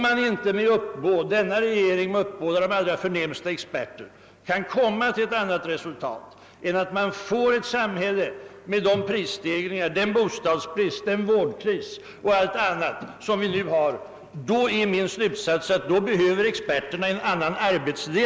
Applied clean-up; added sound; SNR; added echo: none; none; none; none.